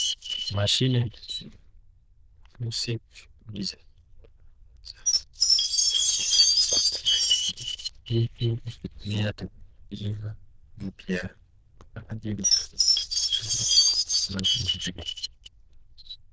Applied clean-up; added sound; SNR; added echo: neural diffusion model UNIVERSE++.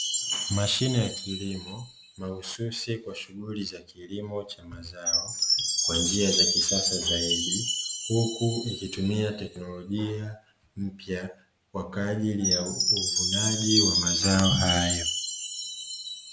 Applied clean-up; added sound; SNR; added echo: none; Chime; 0 dB; none.